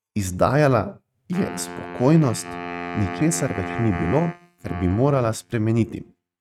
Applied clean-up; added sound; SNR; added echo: neural mask model RNNoise.